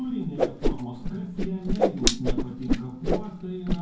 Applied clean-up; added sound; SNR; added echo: none; Whoosh, swoosh, swish; -5 dB; reverberation time 0.9 s.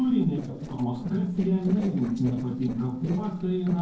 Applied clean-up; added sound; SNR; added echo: neural separator model SepFormer DNS4.